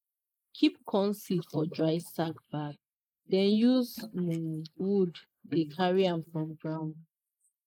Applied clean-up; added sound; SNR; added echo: neural mask model Resemble Enhance denoiser.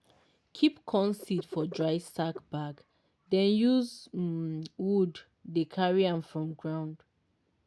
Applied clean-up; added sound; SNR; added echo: none; none; none; none.